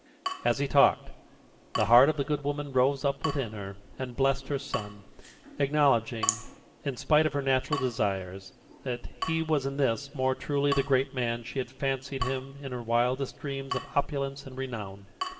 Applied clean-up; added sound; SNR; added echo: none; Drip / Water tap, faucet; 12 dB; reverberation time 1.0 s.